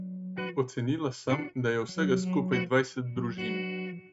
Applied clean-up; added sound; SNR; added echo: neural mask model RNNoise.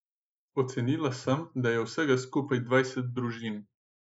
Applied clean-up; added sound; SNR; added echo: neural mask model Resemble Enhance denoiser.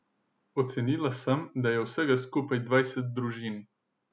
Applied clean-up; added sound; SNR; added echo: none; none; none; none.